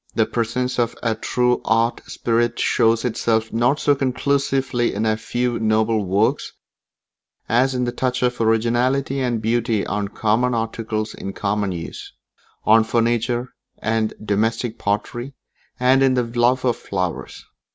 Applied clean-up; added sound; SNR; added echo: none; none; none; none.